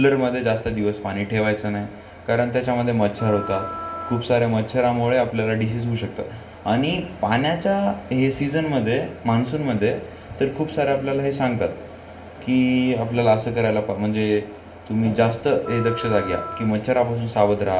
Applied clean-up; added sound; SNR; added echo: none; Wind instrument, woodwind instrument; 13 dB; reverberation time 0.8 s.